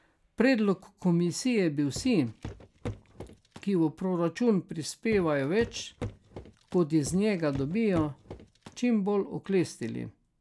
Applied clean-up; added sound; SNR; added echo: none; Walk, footsteps; 14 dB; none.